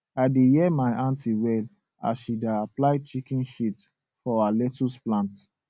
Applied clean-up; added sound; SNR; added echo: none; none; none; none.